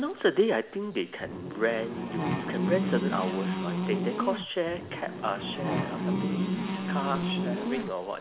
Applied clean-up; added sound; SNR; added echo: none; Buzz; 0 dB; none.